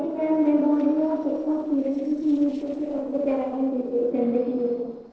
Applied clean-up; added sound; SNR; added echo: neural separator model SepFormer DNS4.